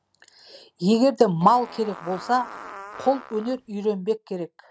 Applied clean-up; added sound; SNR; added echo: none; Fart; 16 dB; none.